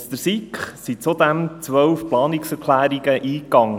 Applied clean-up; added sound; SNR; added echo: none; none; none; none.